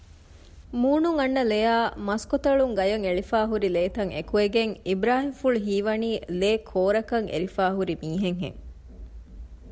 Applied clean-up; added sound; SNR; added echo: none; none; none; none.